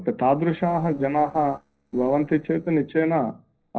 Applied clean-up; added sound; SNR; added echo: neural separator model SepFormer DNS4.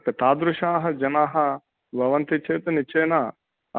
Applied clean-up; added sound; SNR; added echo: none; none; none; none.